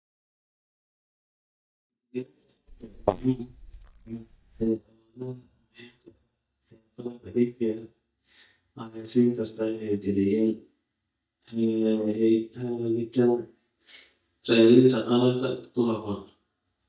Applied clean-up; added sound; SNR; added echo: neural mask model DeepFilterNet 3.